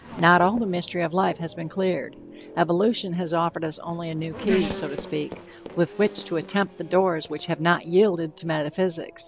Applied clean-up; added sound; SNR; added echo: none; Race car, auto racing / Accelerating, revving, vroom; 14 dB; none.